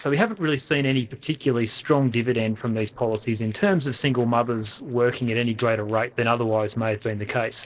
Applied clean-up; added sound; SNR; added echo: neural separator model SepFormer DNS4.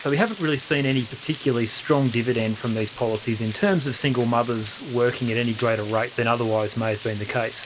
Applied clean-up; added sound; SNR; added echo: none; Water; 14 dB; reverberation time 1.1 s.